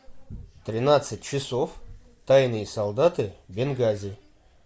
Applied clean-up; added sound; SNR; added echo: none; none; none; none.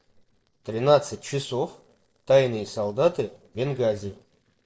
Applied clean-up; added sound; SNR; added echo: neural separator model SepFormer DNS4.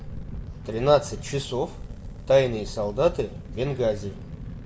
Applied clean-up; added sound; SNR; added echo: none; Fire; 11 dB; reverberation time 1.6 s.